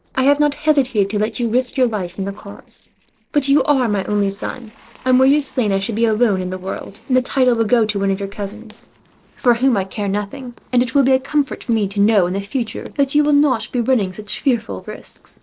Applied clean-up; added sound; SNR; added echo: neural separator model SepFormer DNS4.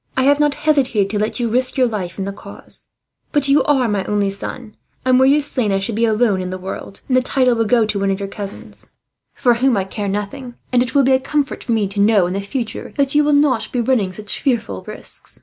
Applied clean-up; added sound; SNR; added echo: none; none; none; none.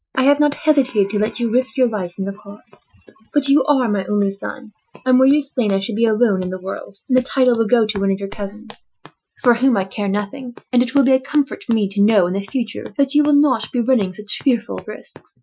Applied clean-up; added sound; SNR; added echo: classical method Wiener filter.